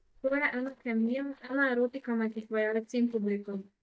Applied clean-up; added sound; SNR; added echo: neural mask model DeepFilterNet 3.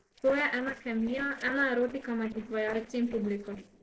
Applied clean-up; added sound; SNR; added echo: neural separator model SepFormer DNS4.